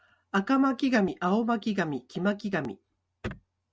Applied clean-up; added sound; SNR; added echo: none; none; none; none.